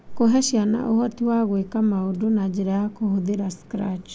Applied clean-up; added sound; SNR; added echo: none; none; none; none.